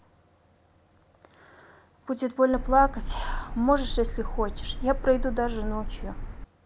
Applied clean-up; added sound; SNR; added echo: none; Car; 4 dB; none.